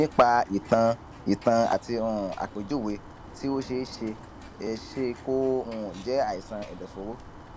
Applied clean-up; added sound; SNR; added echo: none; Bird; 16 dB; none.